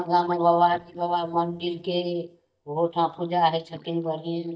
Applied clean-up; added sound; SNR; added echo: neural mask model DeepFilterNet 3.